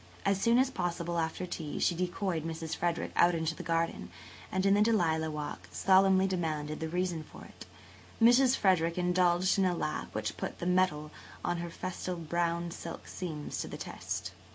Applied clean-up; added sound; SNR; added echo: none; none; none; none.